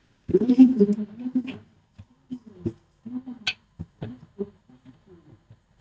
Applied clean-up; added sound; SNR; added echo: neural mask model DeepFilterNet 3.